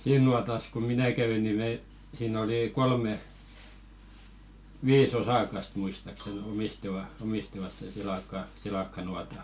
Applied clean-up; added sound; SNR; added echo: none; none; none; none.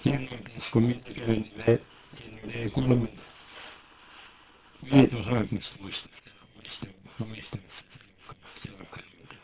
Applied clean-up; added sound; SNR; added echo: neural separator model SepFormer WHAM!.